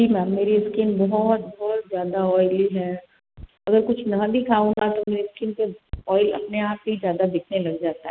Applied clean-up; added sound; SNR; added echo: none; none; none; none.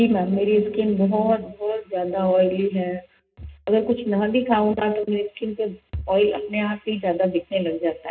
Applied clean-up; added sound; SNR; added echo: none; none; none; reverberation time 0.2 s.